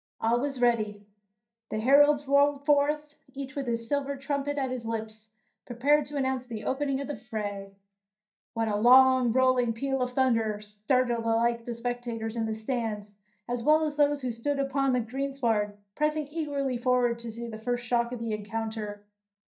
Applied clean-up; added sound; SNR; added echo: neural mask model DeepFilterNet 3.